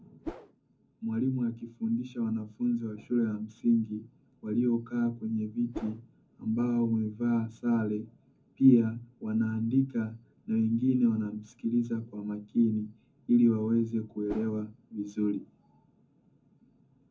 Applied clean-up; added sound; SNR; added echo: none; Whoosh, swoosh, swish; 11 dB; reverberation time 0.3 s.